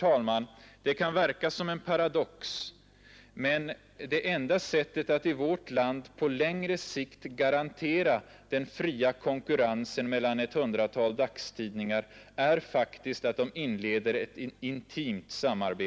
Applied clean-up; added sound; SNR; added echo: none; none; none; none.